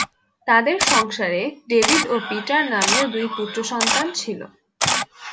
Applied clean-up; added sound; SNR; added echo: none; Camera; 2 dB; none.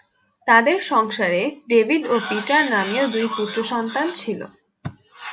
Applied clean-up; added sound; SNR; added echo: none; none; none; none.